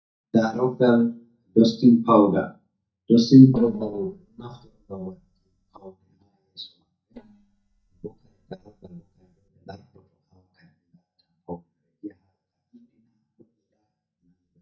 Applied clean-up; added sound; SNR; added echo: neural mask model DeepFilterNet 3.